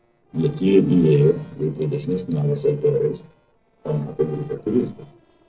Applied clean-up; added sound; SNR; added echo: neural separator model SepFormer DNS4.